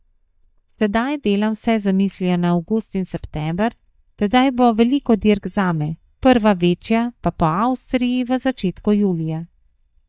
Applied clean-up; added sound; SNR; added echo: neural mask model DeepFilterNet 3.